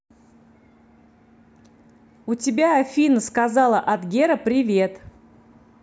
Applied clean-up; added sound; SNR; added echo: none; none; none; none.